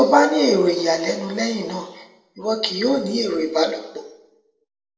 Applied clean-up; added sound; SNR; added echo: none; none; none; reverberation time 0.7 s.